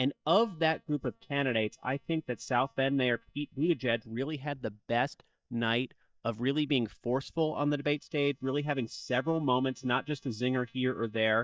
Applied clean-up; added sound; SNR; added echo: neural mask model DeepFilterNet 3.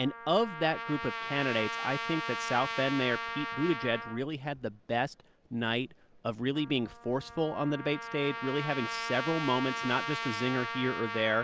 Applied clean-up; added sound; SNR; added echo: none; Trumpet; 7 dB; none.